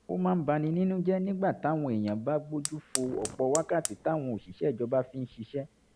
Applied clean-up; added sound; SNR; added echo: none; Fire; 14 dB; none.